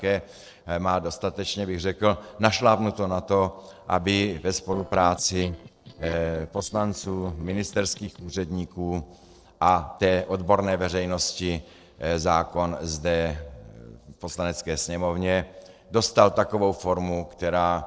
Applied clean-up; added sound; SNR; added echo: neural separator model SepFormer DNS4.